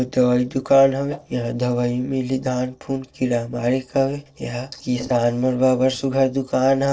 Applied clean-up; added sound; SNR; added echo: neural separator model SepFormer DNS4.